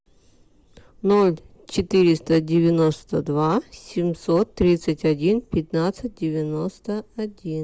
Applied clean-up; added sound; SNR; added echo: none; none; none; none.